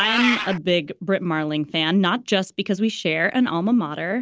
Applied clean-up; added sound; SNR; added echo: none; Meow; 11 dB; none.